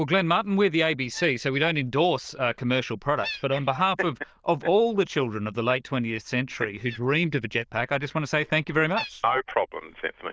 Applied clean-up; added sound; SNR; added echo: neural diffusion model UNIVERSE++.